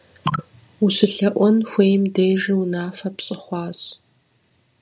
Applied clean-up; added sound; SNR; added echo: none; none; none; none.